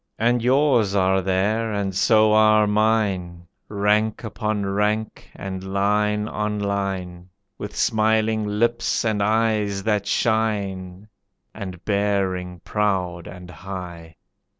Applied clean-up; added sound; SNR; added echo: none; none; none; none.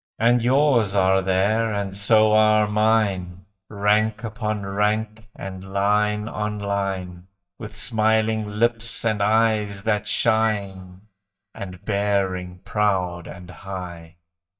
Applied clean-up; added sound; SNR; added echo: neural mask model DeepFilterNet 3.